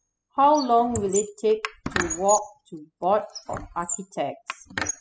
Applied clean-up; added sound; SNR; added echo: classical method spectral subtraction.